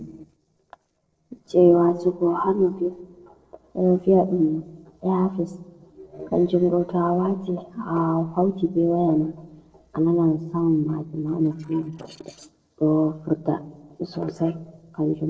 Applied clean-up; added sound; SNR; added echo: neural separator model SepFormer DNS4.